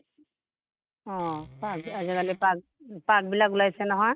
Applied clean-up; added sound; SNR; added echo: neural mask model RNNoise.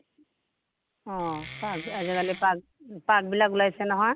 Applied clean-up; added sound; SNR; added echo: none; Wood; 14 dB; none.